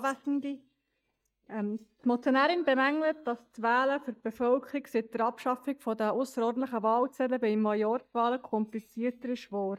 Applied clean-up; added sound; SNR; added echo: neural mask model DeepFilterNet 3.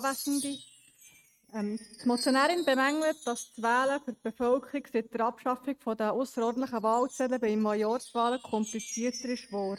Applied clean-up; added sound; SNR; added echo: neural mask model RNNoise.